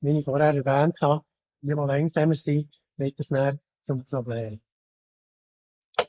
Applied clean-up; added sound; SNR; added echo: neural mask model Resemble Enhance denoiser.